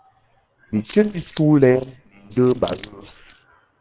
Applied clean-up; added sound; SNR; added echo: neural separator model SepFormer WHAM!.